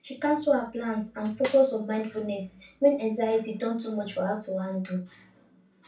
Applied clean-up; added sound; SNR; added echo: none; Snare drum; 16 dB; reverberation time 0.3 s.